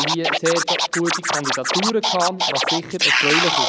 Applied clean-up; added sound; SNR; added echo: none; Scratching (performance technique); -4 dB; none.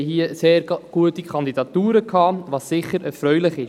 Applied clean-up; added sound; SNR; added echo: none; none; none; none.